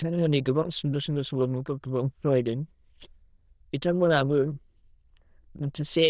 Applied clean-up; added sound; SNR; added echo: neural diffusion model UNIVERSE++.